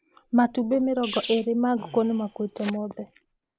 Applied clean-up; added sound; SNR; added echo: none; Sneeze; 17 dB; none.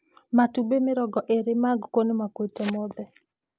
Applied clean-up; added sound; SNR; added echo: none; none; none; none.